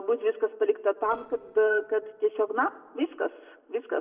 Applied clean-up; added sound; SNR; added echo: neural separator model SepFormer DNS4.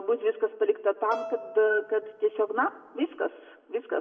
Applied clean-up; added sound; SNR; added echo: none; Bowed string instrument; 14 dB; reverberation time 1.0 s.